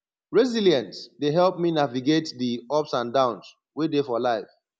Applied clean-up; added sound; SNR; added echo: none; none; none; none.